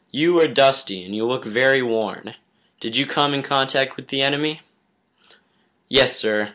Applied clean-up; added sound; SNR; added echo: none; none; none; none.